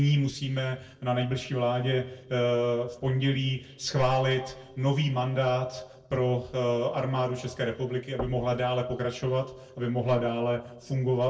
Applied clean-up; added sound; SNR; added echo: neural separator model SepFormer DNS4.